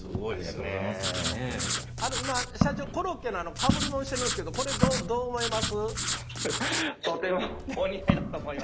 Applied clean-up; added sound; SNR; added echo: none; Walk, footsteps + Writing; 0 dB; none.